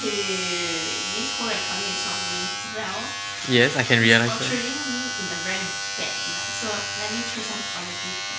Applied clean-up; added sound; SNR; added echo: none; Domestic sounds, home sounds; 2 dB; none.